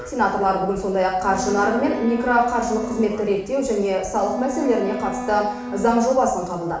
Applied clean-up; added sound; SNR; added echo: none; Bowed string instrument; 10 dB; reverberation time 0.8 s.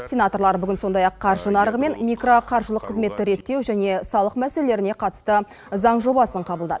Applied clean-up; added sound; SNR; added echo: none; none; none; none.